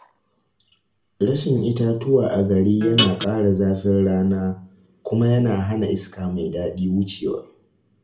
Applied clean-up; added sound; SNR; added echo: none; Guitar; 0 dB; reverberation time 0.4 s.